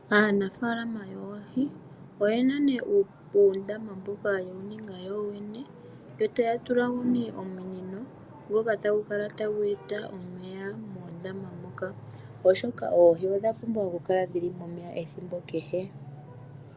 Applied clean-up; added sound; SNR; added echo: none; none; none; none.